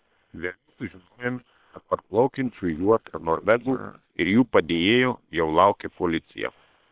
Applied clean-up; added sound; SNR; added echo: neural separator model SepFormer WHAM!.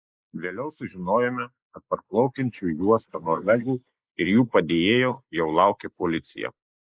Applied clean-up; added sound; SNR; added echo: neural mask model Resemble Enhance denoiser.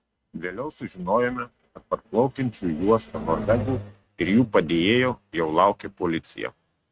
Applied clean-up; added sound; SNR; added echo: neural mask model RNNoise.